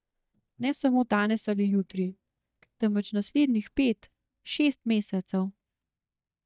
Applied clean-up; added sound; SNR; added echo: neural mask model DeepFilterNet 3.